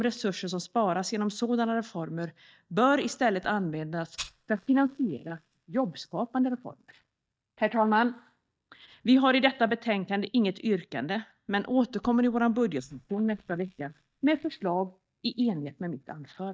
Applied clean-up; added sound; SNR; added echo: neural mask model DeepFilterNet 3.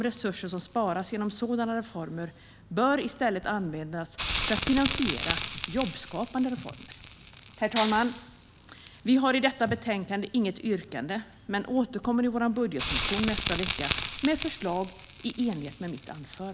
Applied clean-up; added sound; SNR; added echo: none; Crackle + Clapping; 4 dB; none.